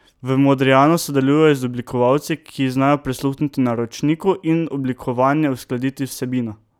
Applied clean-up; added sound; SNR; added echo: none; none; none; none.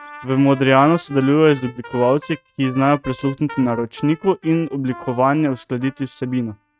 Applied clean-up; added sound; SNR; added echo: neural mask model RNNoise.